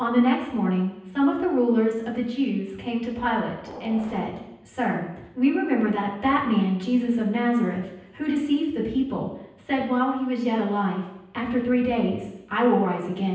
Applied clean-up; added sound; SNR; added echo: none; Train; 15 dB; reverberation time 0.9 s.